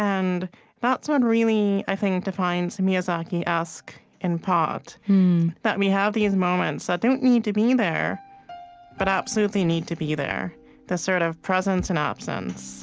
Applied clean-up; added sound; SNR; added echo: none; none; none; none.